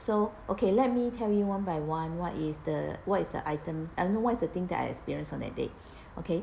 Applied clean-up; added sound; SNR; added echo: none; none; none; none.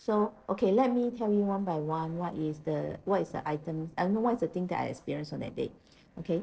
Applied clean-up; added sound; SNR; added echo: neural separator model SepFormer DNS4.